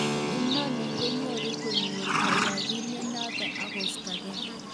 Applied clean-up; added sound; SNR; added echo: none; Keyboard (musical) + Livestock, farm animals, working animals; -5 dB; none.